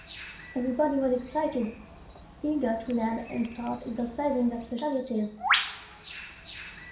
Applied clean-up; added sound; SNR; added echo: none; Bird; 7 dB; reverberation time 0.5 s.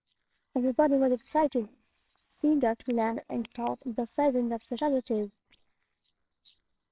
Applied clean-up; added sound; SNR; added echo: neural separator model SepFormer WHAMR!.